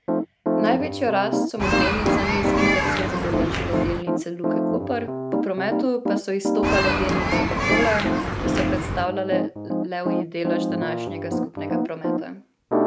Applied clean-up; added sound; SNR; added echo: none; Piano + Human group actions; -4 dB; none.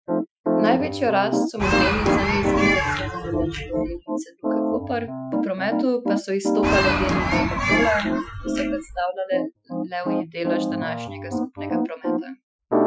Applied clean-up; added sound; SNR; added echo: classical method Wiener filter.